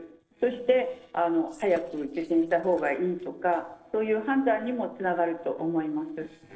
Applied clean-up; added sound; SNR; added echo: neural separator model SepFormer DNS4.